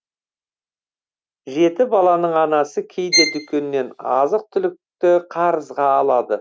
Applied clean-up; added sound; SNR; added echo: neural mask model RNNoise.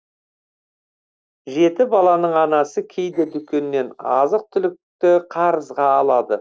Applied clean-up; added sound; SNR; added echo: neural separator model SepFormer DNS4.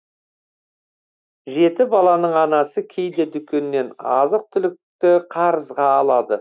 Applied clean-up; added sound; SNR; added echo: neural mask model DeepFilterNet 3.